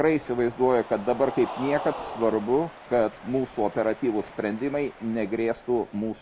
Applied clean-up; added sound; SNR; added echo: none; Cheering; 15 dB; none.